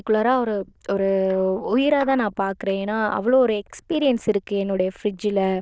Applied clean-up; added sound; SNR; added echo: neural diffusion model UNIVERSE++.